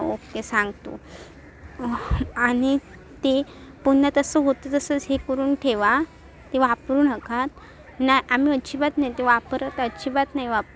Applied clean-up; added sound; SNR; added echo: none; none; none; none.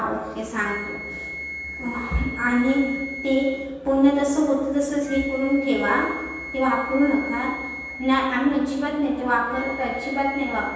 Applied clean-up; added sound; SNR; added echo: none; Wind instrument, woodwind instrument; 12 dB; reverberation time 1.2 s.